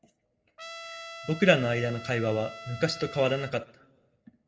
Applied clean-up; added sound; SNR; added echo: none; Trumpet; 14 dB; reverberation time 0.4 s.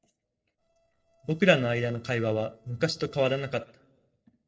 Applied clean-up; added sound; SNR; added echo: neural separator model SepFormer DNS4.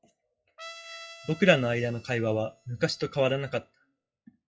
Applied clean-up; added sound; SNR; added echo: classical method WPE with log-MMSE.